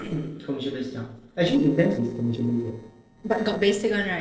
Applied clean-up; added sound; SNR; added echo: neural separator model SepFormer DNS4.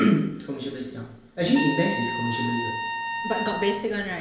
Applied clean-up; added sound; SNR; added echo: none; Trumpet; 6 dB; reverberation time 1.6 s.